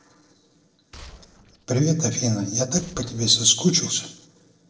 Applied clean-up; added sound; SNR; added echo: neural separator model SepFormer DNS4.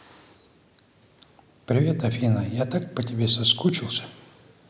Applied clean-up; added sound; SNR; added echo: none; none; none; none.